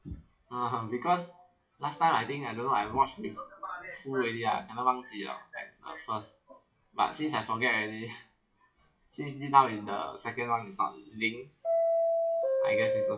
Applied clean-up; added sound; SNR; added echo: classical method WPE with log-MMSE.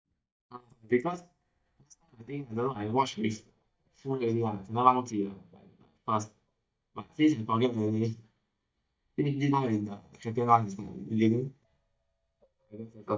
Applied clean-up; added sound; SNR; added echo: neural mask model DeepFilterNet 3.